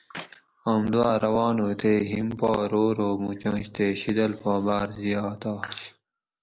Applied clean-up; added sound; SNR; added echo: none; Clapping; 20 dB; none.